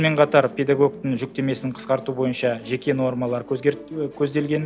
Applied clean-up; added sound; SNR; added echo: none; Musical instrument; 20 dB; none.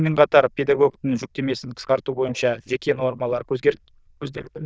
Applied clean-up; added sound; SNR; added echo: neural diffusion model UNIVERSE++.